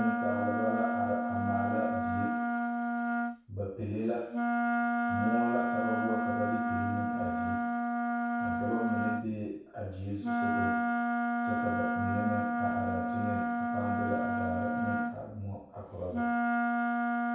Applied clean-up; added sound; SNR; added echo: none; Wind instrument, woodwind instrument; -5 dB; reverberation time 0.7 s.